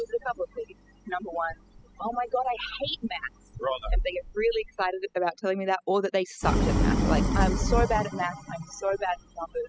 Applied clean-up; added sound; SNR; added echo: classical method spectral subtraction.